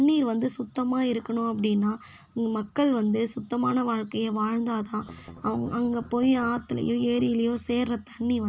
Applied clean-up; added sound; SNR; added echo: none; Strum; 19 dB; none.